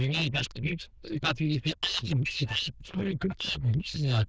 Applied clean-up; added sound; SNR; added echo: neural diffusion model UNIVERSE++.